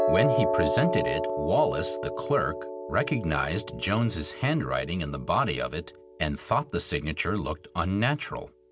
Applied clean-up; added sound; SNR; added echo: none; Piano; 4 dB; none.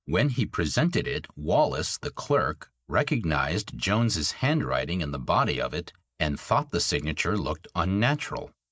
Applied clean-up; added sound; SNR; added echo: neural mask model Resemble Enhance denoiser.